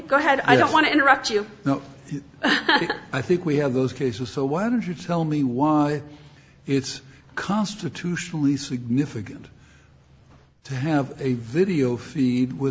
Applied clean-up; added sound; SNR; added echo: none; none; none; none.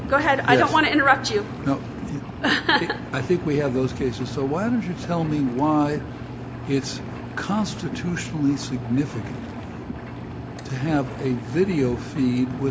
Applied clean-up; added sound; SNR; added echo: none; Engine; 9 dB; none.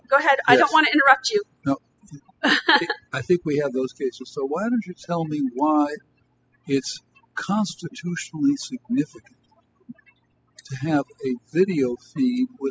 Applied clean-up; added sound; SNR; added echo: classical method spectral subtraction.